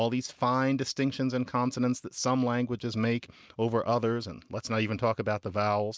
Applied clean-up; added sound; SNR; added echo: none; none; none; none.